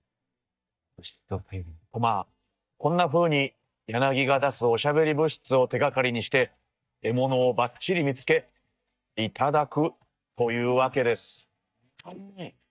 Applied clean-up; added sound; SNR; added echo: neural mask model DeepFilterNet 3.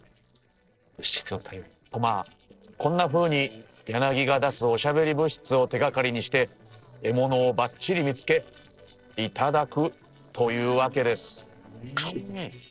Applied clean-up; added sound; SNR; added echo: neural separator model SepFormer DNS4.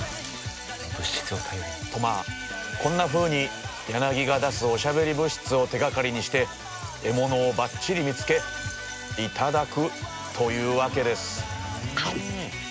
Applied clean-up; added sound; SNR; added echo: none; Wind instrument, woodwind instrument; 18 dB; none.